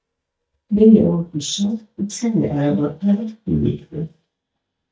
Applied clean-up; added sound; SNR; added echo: neural mask model DeepFilterNet 3.